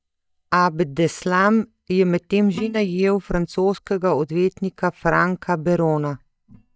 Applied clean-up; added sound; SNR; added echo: neural mask model DeepFilterNet 3.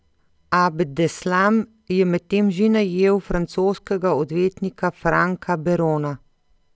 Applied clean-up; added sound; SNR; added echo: none; none; none; none.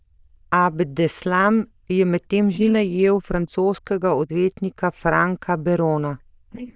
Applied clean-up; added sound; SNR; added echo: neural diffusion model UNIVERSE++.